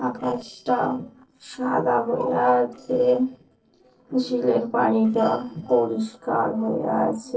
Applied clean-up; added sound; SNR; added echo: neural separator model SepFormer DNS4.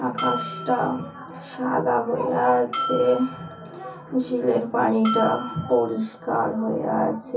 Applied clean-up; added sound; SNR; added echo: none; Bell; 10 dB; reverberation time 0.3 s.